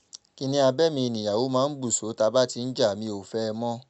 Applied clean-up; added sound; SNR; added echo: none; none; none; none.